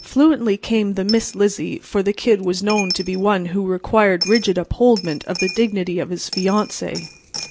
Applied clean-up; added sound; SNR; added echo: none; Coin (dropping); 13 dB; none.